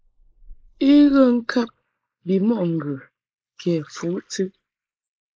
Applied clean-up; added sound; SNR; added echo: neural mask model Resemble Enhance denoiser.